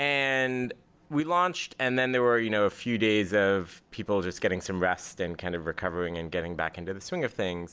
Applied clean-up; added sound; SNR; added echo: none; none; none; none.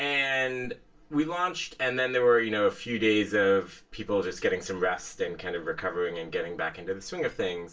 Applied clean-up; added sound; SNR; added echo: none; none; none; reverberation time 0.2 s.